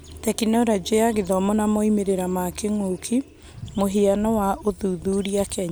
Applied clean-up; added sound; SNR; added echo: none; none; none; none.